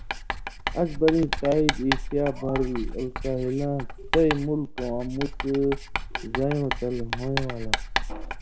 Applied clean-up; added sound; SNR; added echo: none; Writing; 4 dB; reverberation time 0.4 s.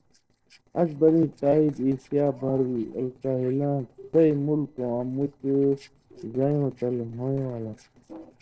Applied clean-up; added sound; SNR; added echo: neural separator model SepFormer DNS4.